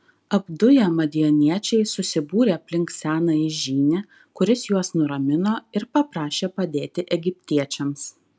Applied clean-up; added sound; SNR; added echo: none; none; none; none.